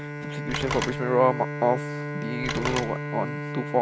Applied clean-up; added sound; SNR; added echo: none; Bowed string instrument + Telephone; 4 dB; none.